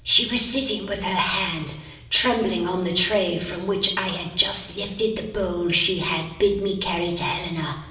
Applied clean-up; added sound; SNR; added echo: none; none; none; reverberation time 0.8 s.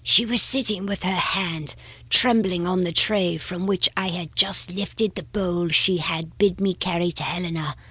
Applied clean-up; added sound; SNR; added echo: none; none; none; none.